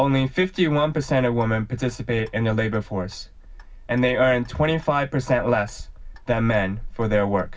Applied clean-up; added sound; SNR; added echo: none; Clock; 16 dB; reverberation time 0.4 s.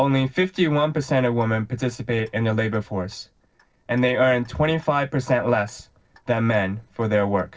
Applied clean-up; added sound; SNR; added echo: neural separator model SepFormer DNS4.